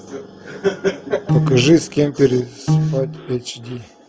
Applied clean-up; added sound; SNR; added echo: none; Piano; 0 dB; none.